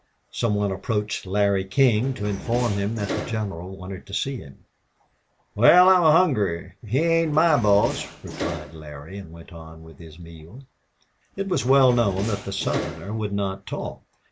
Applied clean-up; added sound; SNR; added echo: none; Door; 10 dB; none.